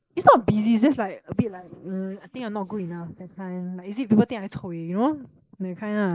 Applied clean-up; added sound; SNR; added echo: neural mask model Resemble Enhance denoiser.